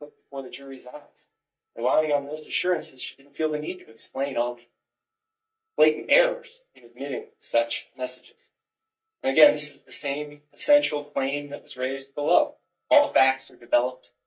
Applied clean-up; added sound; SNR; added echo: neural mask model DeepFilterNet 3.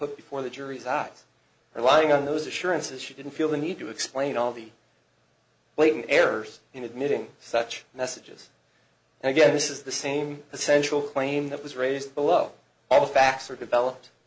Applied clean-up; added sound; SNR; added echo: none; none; none; none.